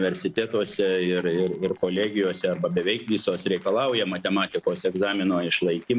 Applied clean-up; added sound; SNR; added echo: neural separator model SepFormer DNS4.